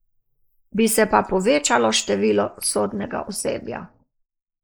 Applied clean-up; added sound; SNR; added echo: neural mask model Resemble Enhance denoiser.